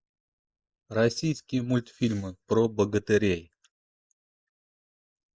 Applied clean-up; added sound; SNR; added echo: neural mask model Resemble Enhance denoiser.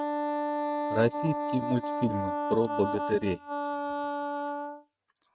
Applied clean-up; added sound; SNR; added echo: neural mask model RNNoise.